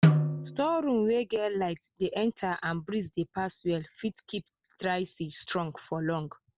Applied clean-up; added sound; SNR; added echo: none; Snare drum; -3 dB; none.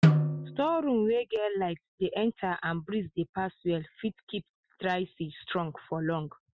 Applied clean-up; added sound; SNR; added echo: classical method Wiener filter.